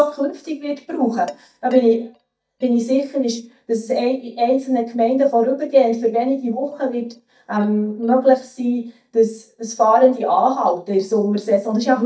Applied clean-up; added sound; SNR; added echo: neural mask model DeepFilterNet 3.